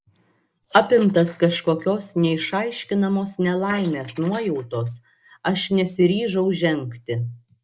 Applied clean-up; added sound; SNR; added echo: neural mask model Resemble Enhance denoiser.